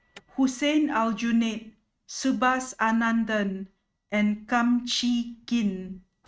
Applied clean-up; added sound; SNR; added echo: neural mask model RNNoise.